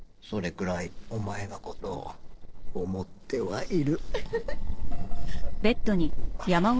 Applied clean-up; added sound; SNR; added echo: neural separator model SepFormer DNS4.